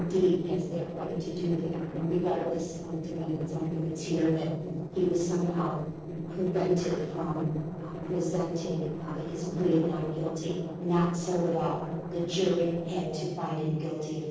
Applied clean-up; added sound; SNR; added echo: neural separator model SepFormer DNS4.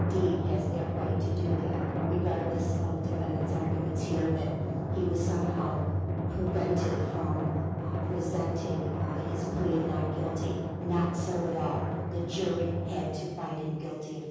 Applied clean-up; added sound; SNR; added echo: none; Drum; -2 dB; reverberation time 1.3 s.